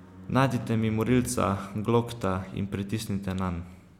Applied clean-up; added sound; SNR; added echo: none; none; none; none.